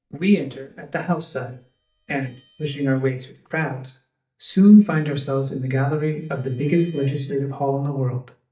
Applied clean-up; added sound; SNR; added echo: neural mask model DeepFilterNet 3.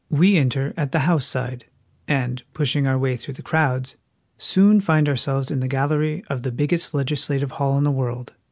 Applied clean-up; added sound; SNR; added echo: none; none; none; none.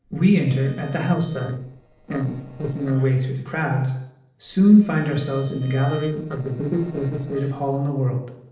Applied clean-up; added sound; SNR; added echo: neural separator model SepFormer DNS4.